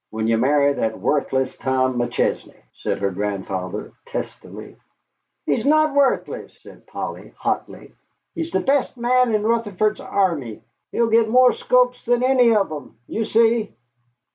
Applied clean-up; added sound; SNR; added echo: none; none; none; none.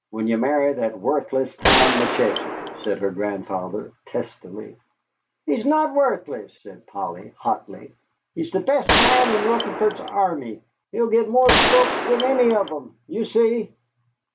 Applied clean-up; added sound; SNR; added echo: none; Gunshot, gunfire; -2 dB; none.